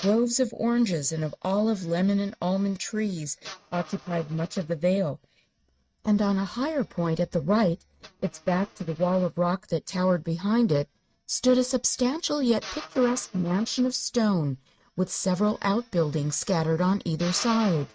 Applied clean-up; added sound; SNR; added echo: neural mask model RNNoise.